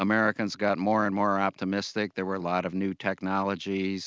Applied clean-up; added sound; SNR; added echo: none; none; none; none.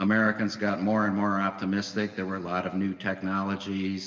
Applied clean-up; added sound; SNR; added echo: none; none; none; reverberation time 3.0 s.